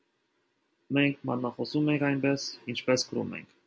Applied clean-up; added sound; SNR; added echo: none; none; none; none.